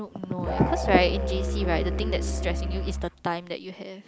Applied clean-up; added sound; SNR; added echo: none; Musical instrument; 1 dB; none.